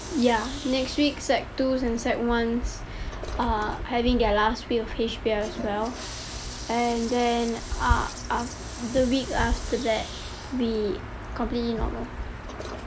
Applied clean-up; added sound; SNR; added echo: none; Toilet flush; 16 dB; none.